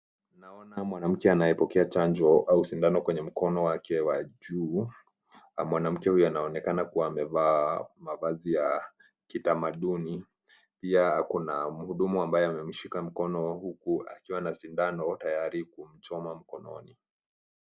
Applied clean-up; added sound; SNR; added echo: none; none; none; none.